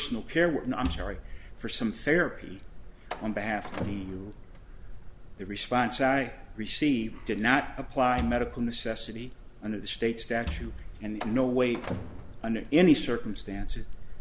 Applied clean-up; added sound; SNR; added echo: none; Slam + Wood; 12 dB; none.